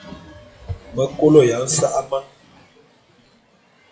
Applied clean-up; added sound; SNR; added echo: classical method WPE with log-MMSE.